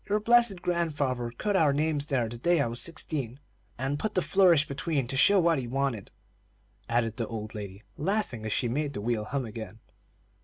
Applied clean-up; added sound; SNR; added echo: none; none; none; none.